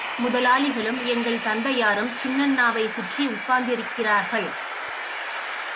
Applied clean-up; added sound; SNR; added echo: none; Train; 7 dB; none.